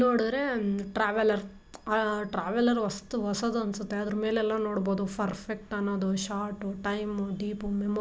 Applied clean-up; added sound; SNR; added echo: none; none; none; none.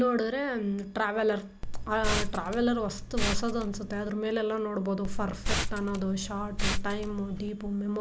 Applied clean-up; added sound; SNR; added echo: none; Liquid; 1 dB; none.